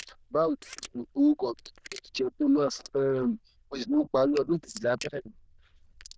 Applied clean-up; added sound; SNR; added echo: neural diffusion model UNIVERSE++.